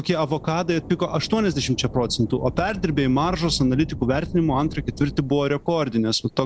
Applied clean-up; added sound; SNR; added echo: none; Thunder / Rain; 14 dB; none.